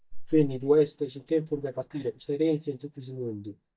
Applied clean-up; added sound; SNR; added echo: neural mask model DeepFilterNet 3.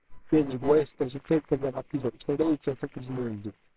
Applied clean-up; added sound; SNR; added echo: neural separator model SepFormer WHAMR!.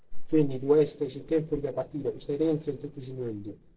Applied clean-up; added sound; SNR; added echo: neural separator model SepFormer DNS4.